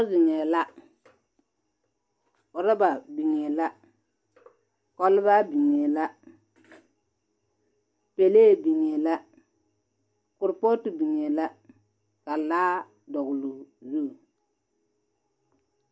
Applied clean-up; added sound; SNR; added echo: none; none; none; none.